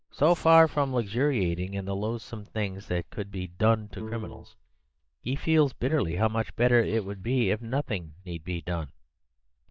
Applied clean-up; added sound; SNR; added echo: neural mask model DeepFilterNet 3.